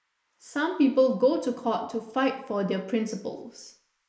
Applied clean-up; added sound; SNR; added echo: neural mask model Resemble Enhance denoiser.